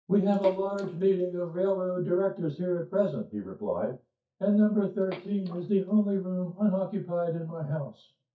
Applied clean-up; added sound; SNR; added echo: neural mask model DeepFilterNet 3.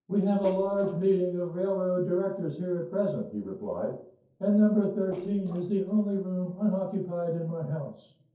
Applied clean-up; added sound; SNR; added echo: neural separator model SepFormer DNS4.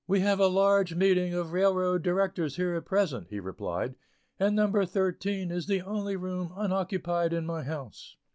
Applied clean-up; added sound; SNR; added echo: none; none; none; none.